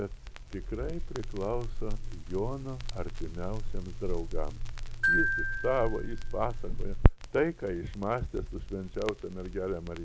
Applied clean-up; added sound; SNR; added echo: none; Glockenspiel + Crackle; -4 dB; none.